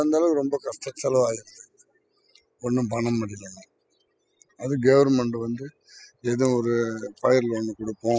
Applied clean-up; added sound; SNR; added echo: classical method spectral subtraction.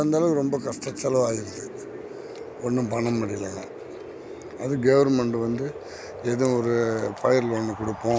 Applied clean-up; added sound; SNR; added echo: none; Wind; 13 dB; none.